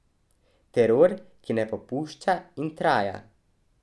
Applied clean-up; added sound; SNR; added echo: none; none; none; none.